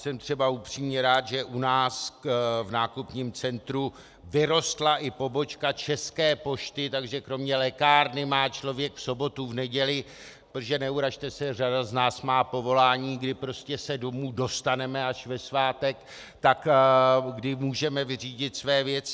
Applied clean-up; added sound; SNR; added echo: none; none; none; none.